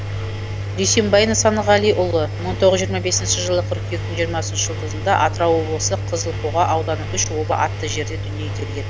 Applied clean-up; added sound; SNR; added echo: none; Engine; 5 dB; none.